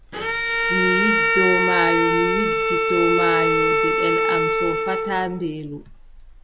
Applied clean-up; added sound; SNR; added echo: none; Bowed string instrument; -4 dB; none.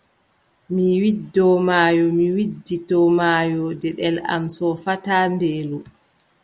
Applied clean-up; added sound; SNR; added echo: none; none; none; none.